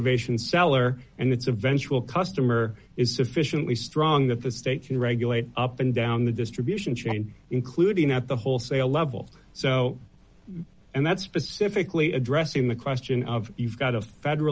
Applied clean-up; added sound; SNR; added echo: none; none; none; none.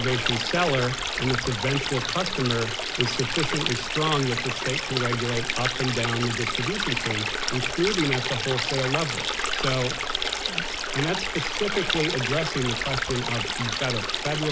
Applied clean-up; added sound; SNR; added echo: none; Stream; 0 dB; none.